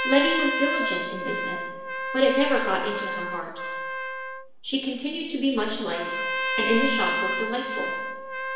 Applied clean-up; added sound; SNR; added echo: none; Trumpet; 2 dB; reverberation time 1.1 s.